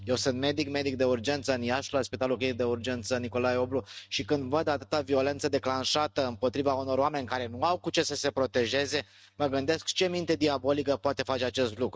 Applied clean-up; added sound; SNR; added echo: neural mask model RNNoise.